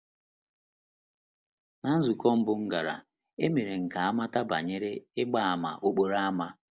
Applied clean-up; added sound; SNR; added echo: none; none; none; none.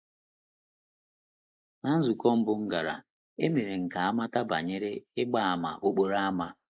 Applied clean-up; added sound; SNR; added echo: neural mask model Resemble Enhance denoiser.